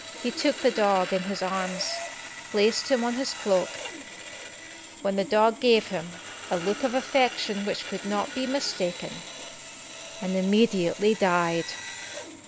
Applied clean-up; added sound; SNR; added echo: none; Sawing; 12 dB; none.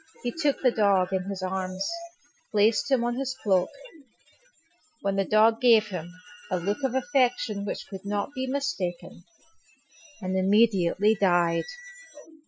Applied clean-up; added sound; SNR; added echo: classical method Wiener filter.